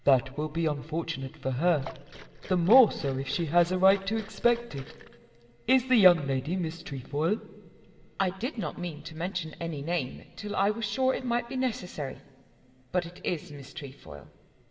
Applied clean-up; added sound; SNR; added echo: none; Liquid; 16 dB; reverberation time 1.6 s.